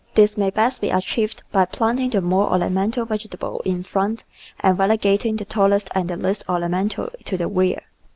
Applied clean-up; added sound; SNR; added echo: none; none; none; none.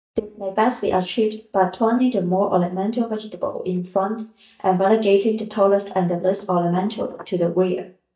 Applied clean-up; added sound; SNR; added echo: neural mask model DeepFilterNet 3.